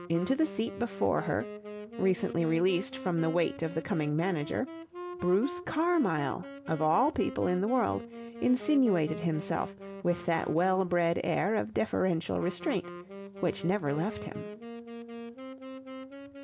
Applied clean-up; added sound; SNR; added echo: none; Wind instrument, woodwind instrument; 13 dB; none.